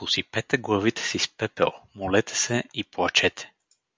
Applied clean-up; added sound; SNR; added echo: none; none; none; none.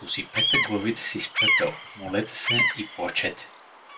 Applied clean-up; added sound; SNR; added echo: none; Bird vocalization, bird call, bird song; -2 dB; reverberation time 0.2 s.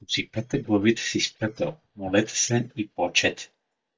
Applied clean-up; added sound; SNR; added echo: neural mask model DeepFilterNet 3.